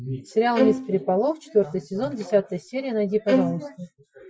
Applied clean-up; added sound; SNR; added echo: classical method Wiener filter.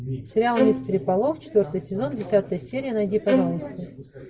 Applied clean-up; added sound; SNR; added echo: none; Bowed string instrument; 2 dB; none.